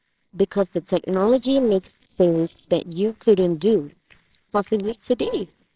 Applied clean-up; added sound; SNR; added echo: neural separator model SepFormer WHAMR!.